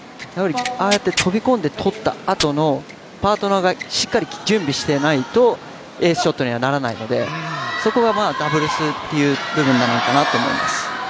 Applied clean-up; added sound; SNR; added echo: none; Tearing; 9 dB; none.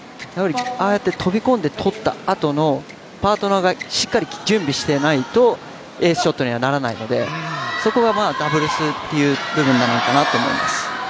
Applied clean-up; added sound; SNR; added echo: none; none; none; none.